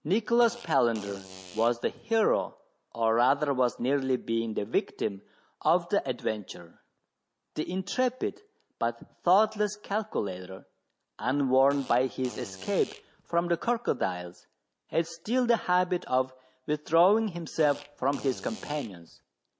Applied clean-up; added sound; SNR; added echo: none; Fart; 18 dB; none.